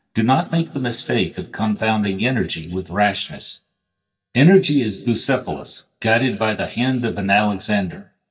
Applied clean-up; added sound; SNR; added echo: neural mask model DeepFilterNet 3.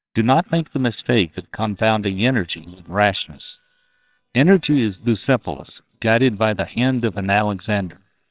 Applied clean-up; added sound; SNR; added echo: neural separator model SepFormer WHAMR!.